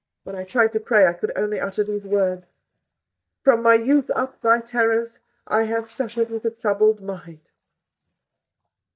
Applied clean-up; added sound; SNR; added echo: neural mask model DeepFilterNet 3.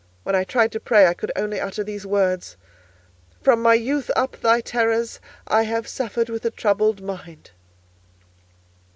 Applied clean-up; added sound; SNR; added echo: none; none; none; none.